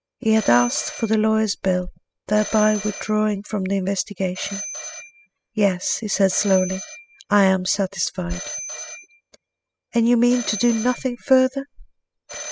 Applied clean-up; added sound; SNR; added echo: classical method spectral subtraction.